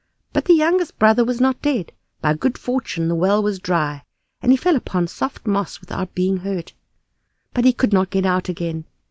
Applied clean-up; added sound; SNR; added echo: none; none; none; none.